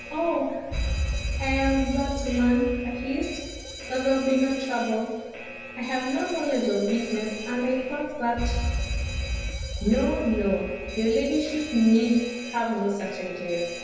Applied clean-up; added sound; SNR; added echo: none; Alarm; 6 dB; reverberation time 1.2 s.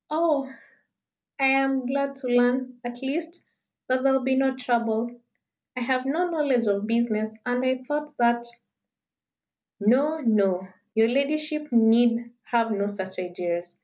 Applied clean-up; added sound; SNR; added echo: none; none; none; none.